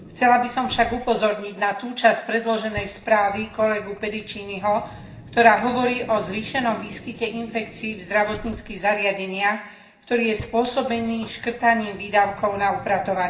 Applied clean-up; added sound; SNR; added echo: none; Car; 19 dB; reverberation time 0.8 s.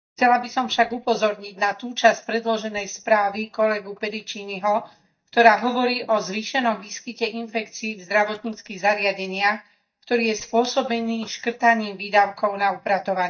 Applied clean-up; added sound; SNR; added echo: neural mask model DeepFilterNet 3.